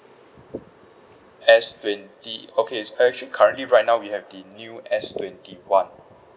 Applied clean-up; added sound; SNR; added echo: none; none; none; none.